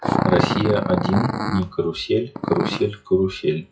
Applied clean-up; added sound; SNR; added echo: classical method WPE with log-MMSE.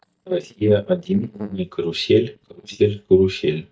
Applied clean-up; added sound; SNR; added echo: neural mask model DeepFilterNet 3.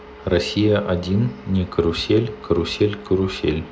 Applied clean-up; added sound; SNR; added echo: none; none; none; none.